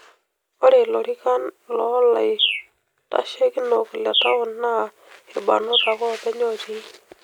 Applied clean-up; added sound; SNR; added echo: none; Bird; 6 dB; none.